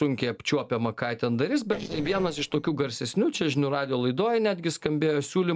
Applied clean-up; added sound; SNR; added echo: neural separator model SepFormer DNS4.